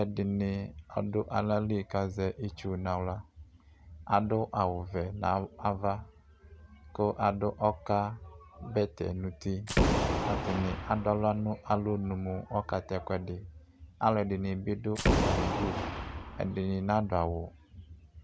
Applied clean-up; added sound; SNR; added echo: none; Boom; 0 dB; none.